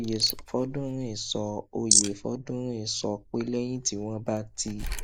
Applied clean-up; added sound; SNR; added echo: neural mask model Resemble Enhance denoiser.